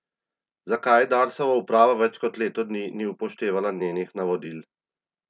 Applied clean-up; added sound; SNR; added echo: none; none; none; none.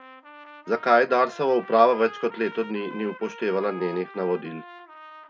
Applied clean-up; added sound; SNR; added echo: none; Trumpet; 18 dB; none.